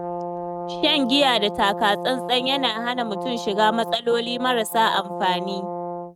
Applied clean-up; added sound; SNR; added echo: neural mask model RNNoise.